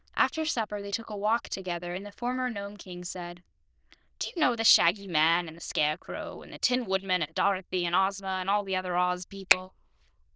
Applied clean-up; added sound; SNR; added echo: neural diffusion model UNIVERSE++.